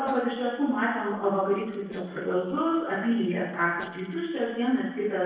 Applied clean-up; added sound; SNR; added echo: neural separator model SepFormer DNS4.